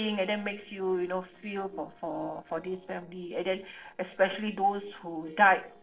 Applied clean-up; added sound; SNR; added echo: neural separator model SepFormer DNS4.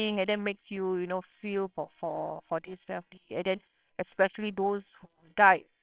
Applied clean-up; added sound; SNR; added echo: neural separator model SepFormer WHAMR!.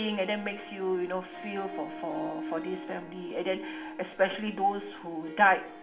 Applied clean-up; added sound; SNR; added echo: none; Harp; 12 dB; reverberation time 1.6 s.